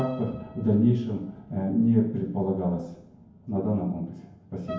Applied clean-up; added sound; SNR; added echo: none; Piano; 20 dB; reverberation time 0.9 s.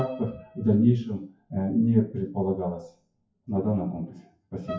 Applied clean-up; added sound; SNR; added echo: classical method WPE with log-MMSE.